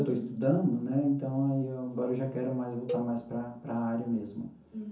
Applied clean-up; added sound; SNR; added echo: none; Cowbell; 11 dB; reverberation time 0.9 s.